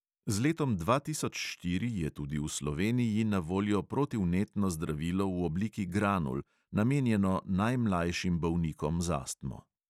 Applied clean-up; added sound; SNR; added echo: none; none; none; none.